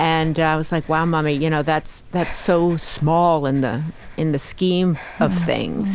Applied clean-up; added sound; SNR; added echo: none; Breathing; 16 dB; none.